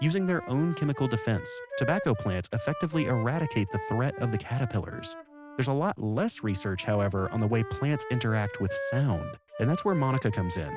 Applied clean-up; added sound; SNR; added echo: none; Wind instrument, woodwind instrument; 11 dB; none.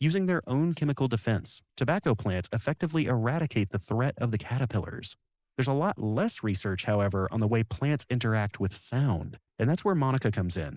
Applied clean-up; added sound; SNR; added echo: neural mask model Resemble Enhance denoiser.